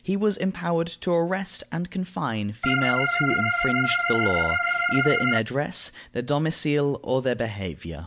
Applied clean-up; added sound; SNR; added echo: none; Organ; -2 dB; none.